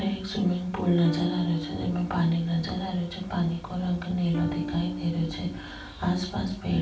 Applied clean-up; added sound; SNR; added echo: none; Electric guitar / Strum; 9 dB; reverberation time 0.4 s.